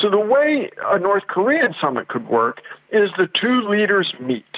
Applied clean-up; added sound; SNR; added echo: none; none; none; none.